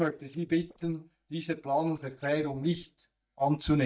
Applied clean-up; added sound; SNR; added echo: neural mask model DeepFilterNet 3.